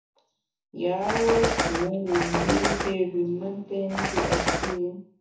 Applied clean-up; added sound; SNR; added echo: none; Bird; -2 dB; reverberation time 0.6 s.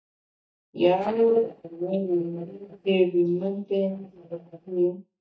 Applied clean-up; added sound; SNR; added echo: neural mask model DeepFilterNet 3.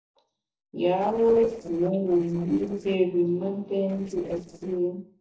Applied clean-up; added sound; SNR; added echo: neural separator model SepFormer DNS4.